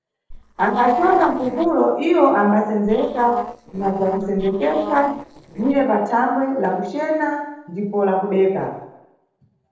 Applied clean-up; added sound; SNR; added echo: neural separator model SepFormer DNS4.